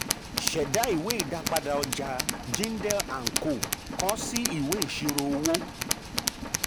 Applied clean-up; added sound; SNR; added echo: none; Tools; 1 dB; none.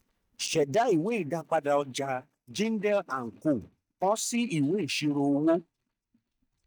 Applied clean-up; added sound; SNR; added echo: neural mask model DeepFilterNet 3.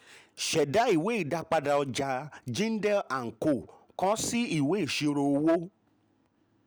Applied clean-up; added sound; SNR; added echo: none; none; none; none.